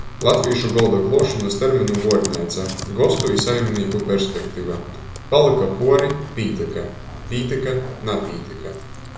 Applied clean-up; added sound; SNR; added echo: none; Computer keyboard; 11 dB; reverberation time 0.8 s.